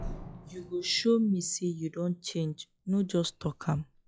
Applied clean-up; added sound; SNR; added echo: classical method log-MMSE.